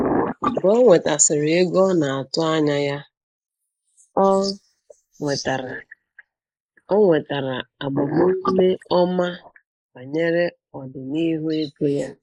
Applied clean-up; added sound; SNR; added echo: neural mask model Resemble Enhance denoiser.